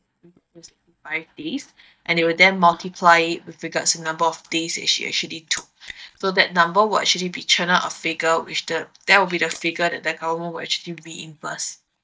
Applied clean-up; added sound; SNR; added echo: neural mask model DeepFilterNet 3.